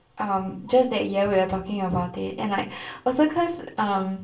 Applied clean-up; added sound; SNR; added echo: none; none; none; reverberation time 0.3 s.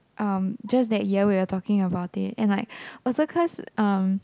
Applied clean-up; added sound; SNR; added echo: none; none; none; none.